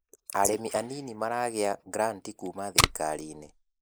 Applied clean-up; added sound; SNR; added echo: neural mask model Resemble Enhance denoiser.